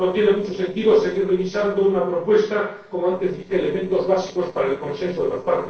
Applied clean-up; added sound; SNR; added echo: neural separator model SepFormer DNS4.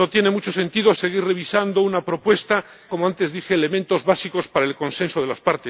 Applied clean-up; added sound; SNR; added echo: none; none; none; none.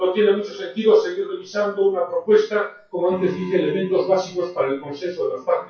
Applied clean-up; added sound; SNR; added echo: classical method WPE with log-MMSE.